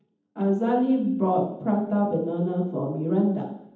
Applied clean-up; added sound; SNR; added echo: none; none; none; reverberation time 0.8 s.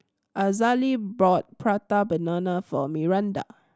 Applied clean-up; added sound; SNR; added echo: none; none; none; none.